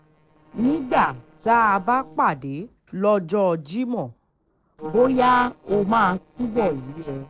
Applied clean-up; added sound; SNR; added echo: neural separator model SepFormer DNS4.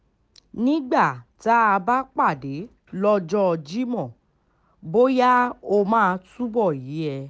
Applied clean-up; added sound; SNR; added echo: none; none; none; none.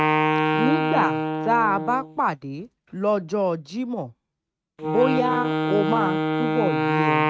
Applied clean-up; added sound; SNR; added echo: neural mask model RNNoise.